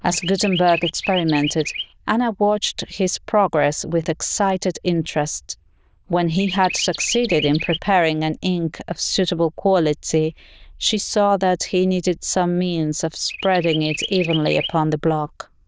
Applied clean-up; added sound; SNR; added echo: neural diffusion model UNIVERSE++.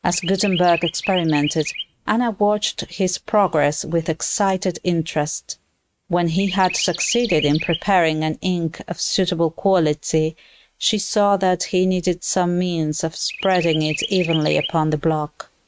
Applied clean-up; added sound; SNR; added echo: neural mask model RNNoise.